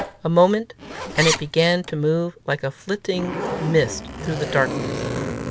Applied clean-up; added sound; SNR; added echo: none; Zipper (clothing); 7 dB; none.